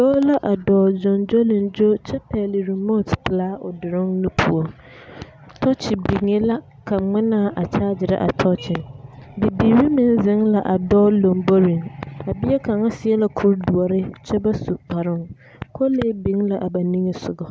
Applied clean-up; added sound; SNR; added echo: none; none; none; none.